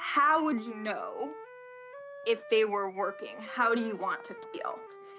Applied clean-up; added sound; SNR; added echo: none; Wind instrument, woodwind instrument; 15 dB; none.